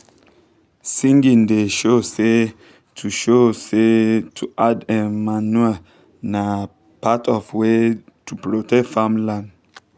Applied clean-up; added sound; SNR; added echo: none; none; none; none.